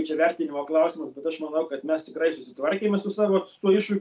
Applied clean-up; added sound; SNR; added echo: none; none; none; none.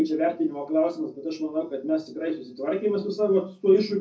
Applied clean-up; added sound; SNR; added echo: none; none; none; reverberation time 0.4 s.